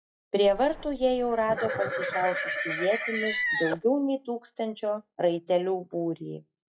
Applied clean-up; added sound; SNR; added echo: classical method log-MMSE.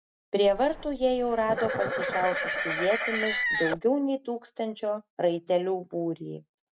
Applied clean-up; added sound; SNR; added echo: none; Livestock, farm animals, working animals; 3 dB; none.